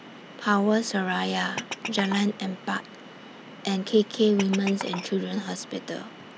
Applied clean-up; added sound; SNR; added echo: none; Glass; 14 dB; none.